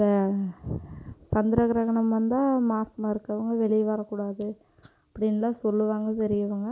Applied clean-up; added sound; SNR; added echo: none; none; none; none.